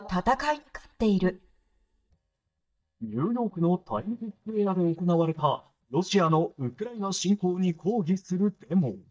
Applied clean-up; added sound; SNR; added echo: neural mask model DeepFilterNet 3.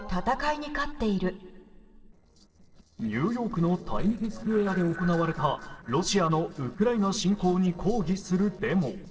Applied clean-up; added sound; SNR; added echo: neural separator model SepFormer DNS4.